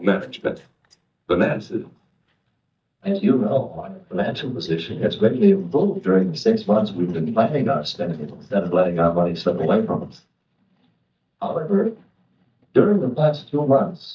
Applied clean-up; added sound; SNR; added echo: neural mask model DeepFilterNet 3.